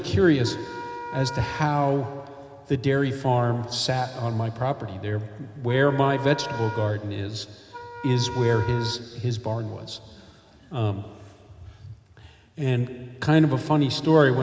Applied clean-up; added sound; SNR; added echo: none; Wind instrument, woodwind instrument; 12 dB; none.